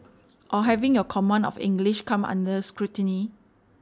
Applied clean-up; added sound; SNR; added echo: none; none; none; none.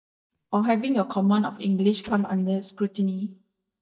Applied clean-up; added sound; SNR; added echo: neural mask model DeepFilterNet 3.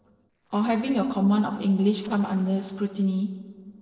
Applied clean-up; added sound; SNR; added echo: neural separator model SepFormer DNS4.